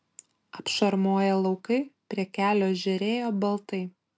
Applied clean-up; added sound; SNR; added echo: none; none; none; none.